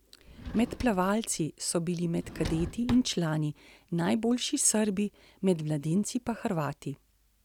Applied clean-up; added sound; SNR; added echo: none; Drawer open or close; 12 dB; none.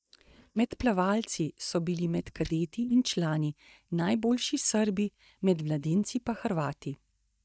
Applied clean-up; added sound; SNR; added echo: neural mask model DeepFilterNet 3.